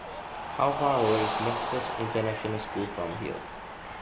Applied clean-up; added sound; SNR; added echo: none; Cheering + Respiratory sounds; 3 dB; none.